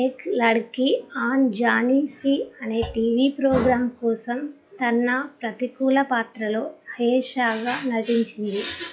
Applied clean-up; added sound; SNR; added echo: classical method log-MMSE.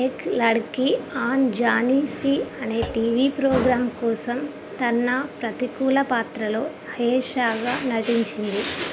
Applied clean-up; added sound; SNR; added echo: none; Thump, thud; 18 dB; none.